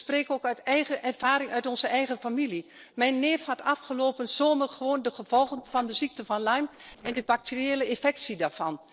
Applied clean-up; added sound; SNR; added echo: neural separator model SepFormer DNS4.